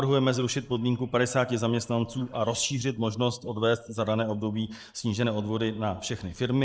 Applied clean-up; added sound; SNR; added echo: neural mask model Resemble Enhance denoiser.